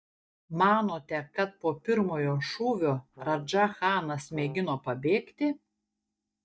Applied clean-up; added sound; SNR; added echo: neural mask model DeepFilterNet 3.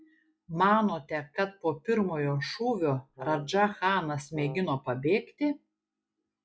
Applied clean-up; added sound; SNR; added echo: classical method log-MMSE.